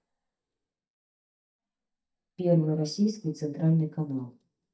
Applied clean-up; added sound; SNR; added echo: neural mask model DeepFilterNet 3.